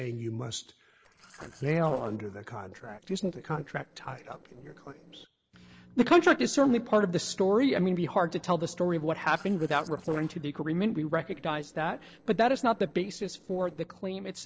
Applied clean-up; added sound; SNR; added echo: neural separator model SepFormer DNS4.